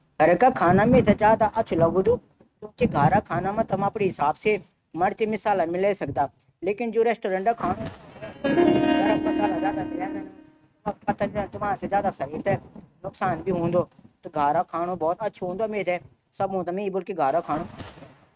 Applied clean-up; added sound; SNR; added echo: neural mask model RNNoise.